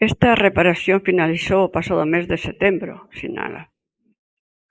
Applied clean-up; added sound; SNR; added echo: neural mask model Resemble Enhance denoiser.